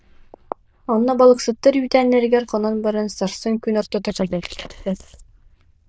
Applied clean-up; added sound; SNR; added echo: neural diffusion model UNIVERSE++.